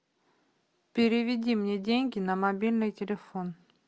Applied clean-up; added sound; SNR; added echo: none; none; none; none.